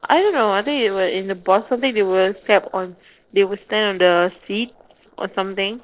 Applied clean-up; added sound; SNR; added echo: neural separator model SepFormer DNS4.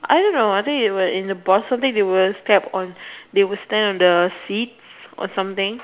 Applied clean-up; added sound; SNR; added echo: none; none; none; none.